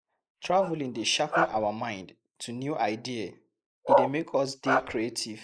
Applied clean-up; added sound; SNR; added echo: neural mask model Resemble Enhance denoiser.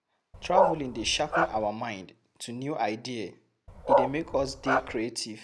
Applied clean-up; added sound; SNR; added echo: none; Bark; -4 dB; none.